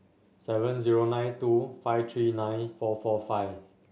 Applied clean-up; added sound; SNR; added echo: none; none; none; none.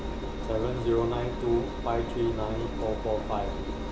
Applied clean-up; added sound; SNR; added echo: none; Engine; 3 dB; none.